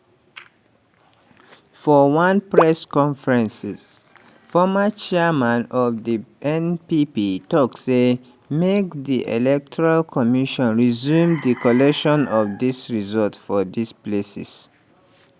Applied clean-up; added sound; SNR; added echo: none; none; none; none.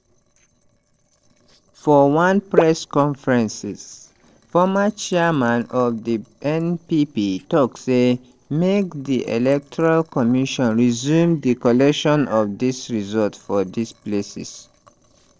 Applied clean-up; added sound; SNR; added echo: neural separator model SepFormer DNS4.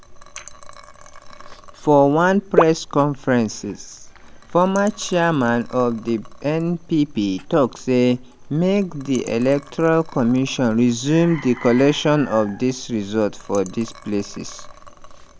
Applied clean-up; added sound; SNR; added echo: none; Liquid; 19 dB; none.